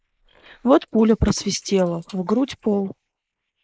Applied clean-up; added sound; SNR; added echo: neural mask model Resemble Enhance denoiser.